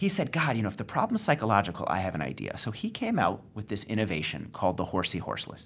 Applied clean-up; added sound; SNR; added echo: none; none; none; none.